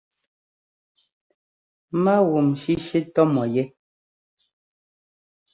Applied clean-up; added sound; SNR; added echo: none; none; none; none.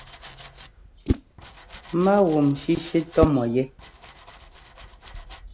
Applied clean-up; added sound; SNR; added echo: none; Domestic sounds, home sounds + Whoosh, swoosh, swish; 9 dB; none.